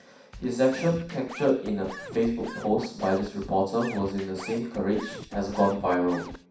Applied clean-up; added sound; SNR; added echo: none; Scratching (performance technique); 14 dB; reverberation time 0.6 s.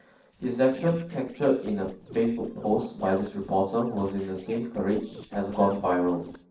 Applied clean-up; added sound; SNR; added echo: neural separator model SepFormer DNS4.